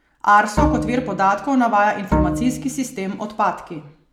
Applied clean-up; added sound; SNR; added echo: none; Bowed string instrument; 4 dB; none.